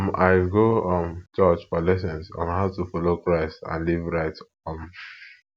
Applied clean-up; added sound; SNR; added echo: none; none; none; none.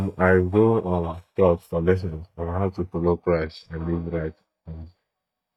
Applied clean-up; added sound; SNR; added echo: neural mask model DeepFilterNet 3.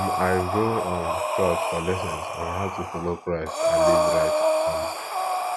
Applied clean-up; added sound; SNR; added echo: none; Breathing; -4 dB; none.